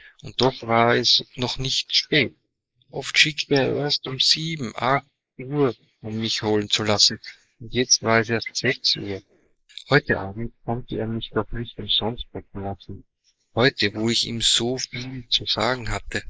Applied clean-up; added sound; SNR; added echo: neural mask model Resemble Enhance denoiser.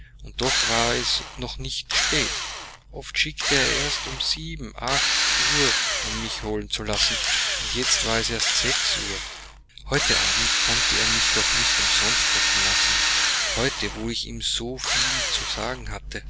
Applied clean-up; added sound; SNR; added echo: none; Drill; -4 dB; none.